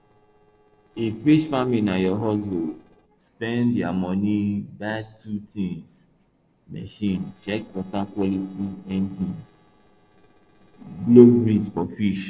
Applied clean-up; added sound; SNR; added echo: neural separator model SepFormer DNS4.